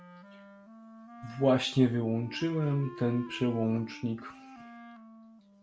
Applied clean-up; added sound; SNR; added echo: none; Wind instrument, woodwind instrument; 17 dB; none.